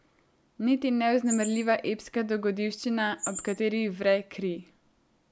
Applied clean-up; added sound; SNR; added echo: none; Chirp, tweet; 11 dB; none.